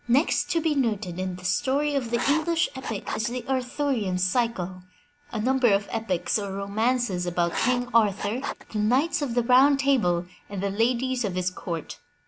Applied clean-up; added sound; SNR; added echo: none; Writing; 8 dB; none.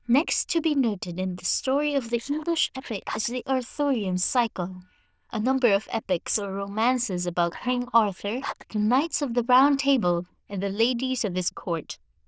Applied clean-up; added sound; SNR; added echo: neural diffusion model UNIVERSE++.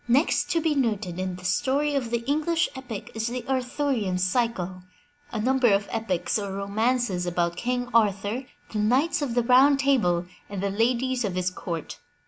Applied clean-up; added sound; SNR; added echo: none; none; none; none.